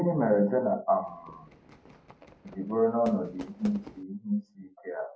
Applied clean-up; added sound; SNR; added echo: none; Fireworks; 18 dB; none.